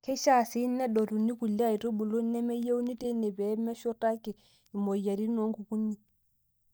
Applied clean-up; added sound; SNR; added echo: neural mask model DeepFilterNet 3.